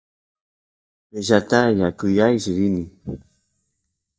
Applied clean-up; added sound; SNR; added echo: neural mask model DeepFilterNet 3.